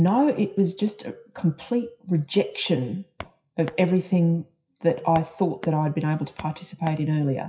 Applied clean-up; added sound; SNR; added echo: classical method WPE with log-MMSE.